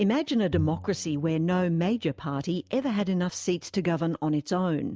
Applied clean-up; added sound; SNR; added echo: none; Bowed string instrument; 15 dB; none.